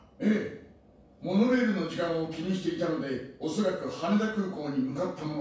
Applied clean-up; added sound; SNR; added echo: none; none; none; reverberation time 0.7 s.